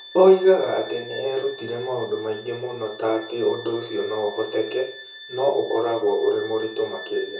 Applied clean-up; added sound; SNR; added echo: none; Bowed string instrument; 16 dB; reverberation time 0.7 s.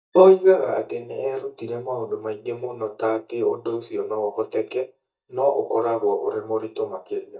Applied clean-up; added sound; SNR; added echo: neural mask model DeepFilterNet 3.